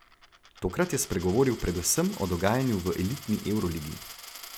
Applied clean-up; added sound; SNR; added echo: none; Coin (dropping); 16 dB; none.